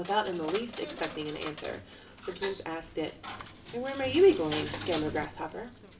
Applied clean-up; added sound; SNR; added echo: none; Coin (dropping); 6 dB; reverberation time 0.4 s.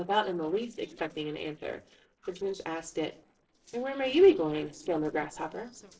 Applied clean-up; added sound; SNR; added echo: neural separator model SepFormer DNS4.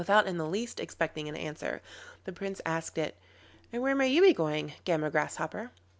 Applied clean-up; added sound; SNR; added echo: none; none; none; none.